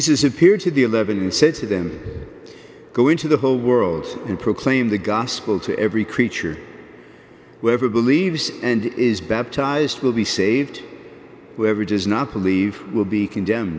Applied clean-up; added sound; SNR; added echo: none; none; none; none.